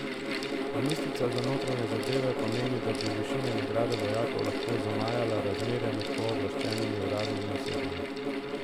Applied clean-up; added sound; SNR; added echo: none; Mechanical fan; -1 dB; none.